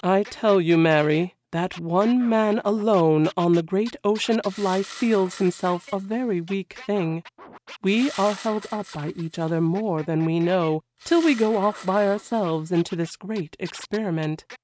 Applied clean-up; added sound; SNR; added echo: neural mask model RNNoise.